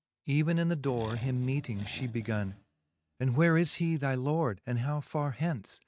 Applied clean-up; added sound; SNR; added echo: neural mask model RNNoise.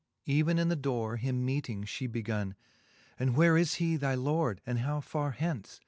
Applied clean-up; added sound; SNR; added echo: none; none; none; none.